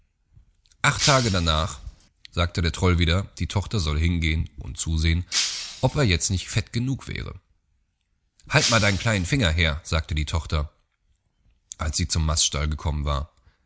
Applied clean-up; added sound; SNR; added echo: none; Shatter; 6 dB; none.